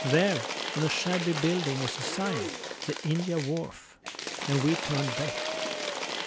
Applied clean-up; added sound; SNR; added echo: none; Applause / Crowd / Cheering; 4 dB; none.